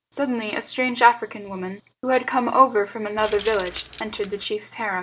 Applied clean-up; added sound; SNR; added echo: none; Keys jangling; 15 dB; none.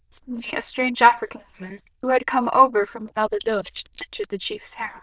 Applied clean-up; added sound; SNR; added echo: neural diffusion model UNIVERSE++.